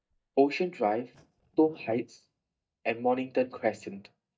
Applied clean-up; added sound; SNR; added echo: neural mask model DeepFilterNet 3.